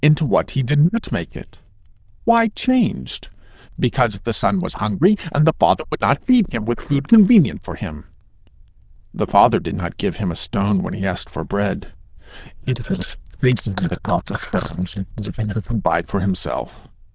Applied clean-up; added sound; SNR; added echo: neural diffusion model UNIVERSE++.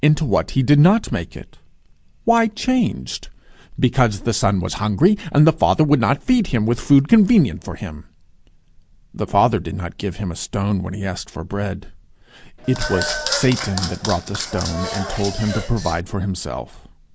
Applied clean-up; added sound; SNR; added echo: none; Applause / Clapping; 8 dB; none.